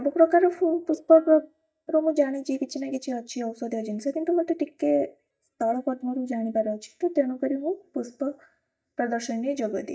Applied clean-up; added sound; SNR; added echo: neural mask model DeepFilterNet 3.